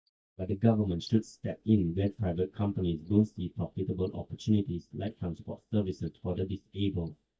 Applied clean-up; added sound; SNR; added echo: neural mask model DeepFilterNet 3.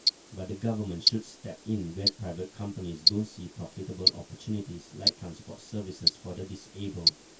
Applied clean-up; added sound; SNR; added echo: none; Tick-tock; -4 dB; reverberation time 0.1 s.